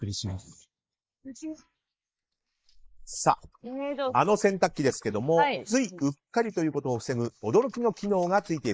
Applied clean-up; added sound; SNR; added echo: neural mask model Resemble Enhance denoiser.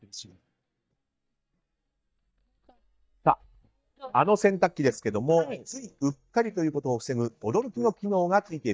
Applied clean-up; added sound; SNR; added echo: neural mask model DeepFilterNet 3.